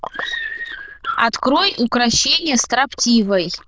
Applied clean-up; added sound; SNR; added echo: neural diffusion model UNIVERSE++.